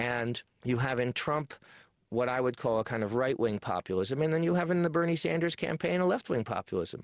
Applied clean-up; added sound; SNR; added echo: none; none; none; none.